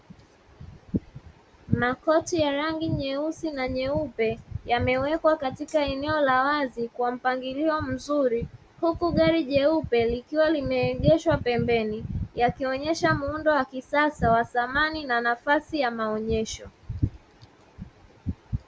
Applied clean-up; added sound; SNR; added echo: none; none; none; none.